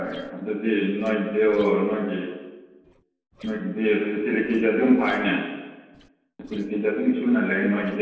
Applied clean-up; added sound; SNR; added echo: neural separator model SepFormer DNS4.